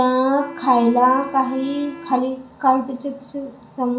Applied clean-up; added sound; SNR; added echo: none; Wind instrument, woodwind instrument; 18 dB; reverberation time 0.6 s.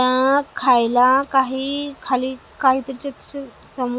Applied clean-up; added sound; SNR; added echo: none; none; none; none.